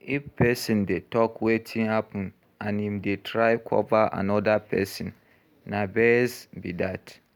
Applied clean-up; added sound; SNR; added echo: none; none; none; none.